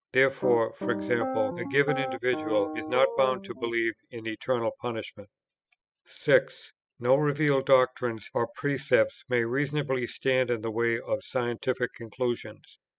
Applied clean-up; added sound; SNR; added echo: classical method spectral subtraction.